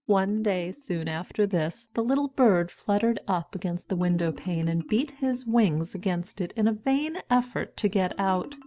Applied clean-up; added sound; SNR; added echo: neural mask model DeepFilterNet 3.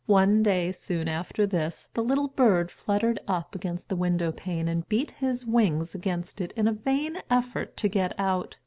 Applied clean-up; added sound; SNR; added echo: none; none; none; none.